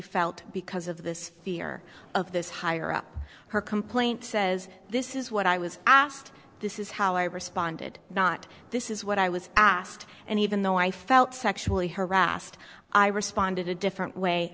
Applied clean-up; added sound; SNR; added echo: none; none; none; none.